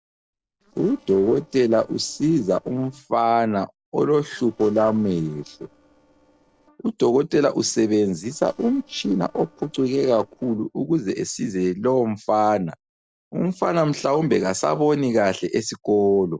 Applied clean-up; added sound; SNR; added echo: neural separator model SepFormer DNS4.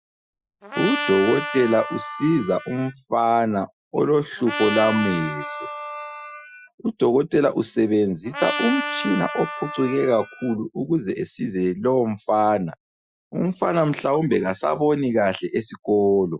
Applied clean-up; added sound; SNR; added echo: classical method Wiener filter.